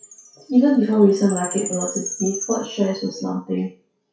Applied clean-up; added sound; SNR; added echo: classical method WPE with log-MMSE.